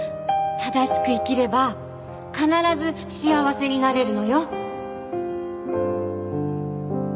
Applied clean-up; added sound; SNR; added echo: none; none; none; none.